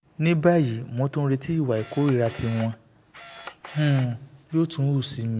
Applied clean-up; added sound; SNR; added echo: none; Camera; 17 dB; none.